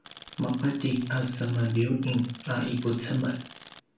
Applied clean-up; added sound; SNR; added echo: none; Tools; 17 dB; reverberation time 0.4 s.